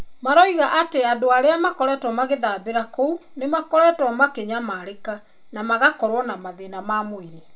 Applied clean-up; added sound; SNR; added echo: none; none; none; reverberation time 0.2 s.